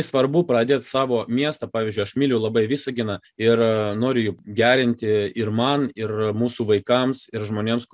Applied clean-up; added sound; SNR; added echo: none; none; none; none.